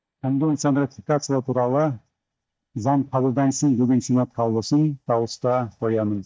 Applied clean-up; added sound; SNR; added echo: neural mask model DeepFilterNet 3.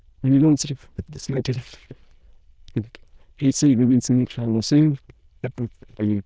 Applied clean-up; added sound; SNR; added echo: neural diffusion model UNIVERSE++.